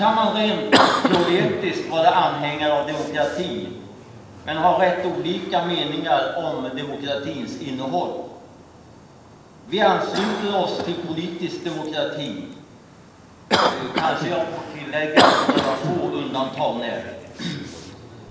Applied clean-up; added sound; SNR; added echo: none; Cough; 3 dB; reverberation time 1.1 s.